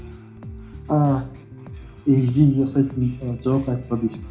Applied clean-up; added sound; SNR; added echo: none; Bass guitar; 17 dB; reverberation time 0.4 s.